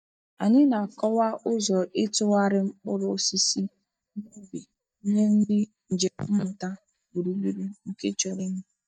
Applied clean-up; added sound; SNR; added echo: neural mask model DeepFilterNet 3.